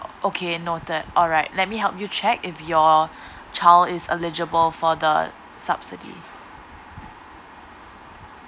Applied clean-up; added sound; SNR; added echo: none; none; none; none.